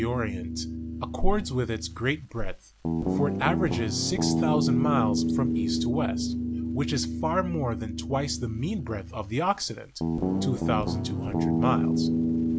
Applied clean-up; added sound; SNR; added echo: none; Guitar; -1 dB; none.